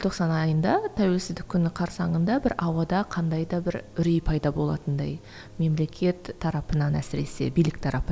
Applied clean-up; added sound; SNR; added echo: none; none; none; none.